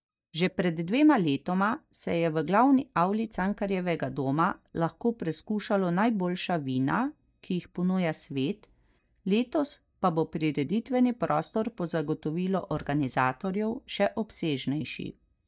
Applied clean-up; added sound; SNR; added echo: neural mask model DeepFilterNet 3.